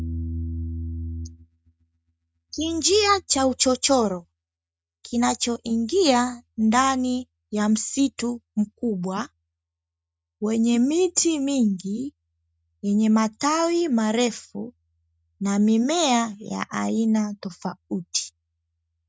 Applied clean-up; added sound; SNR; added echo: neural mask model RNNoise.